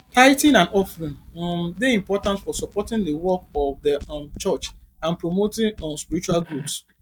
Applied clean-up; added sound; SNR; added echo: neural mask model DeepFilterNet 3.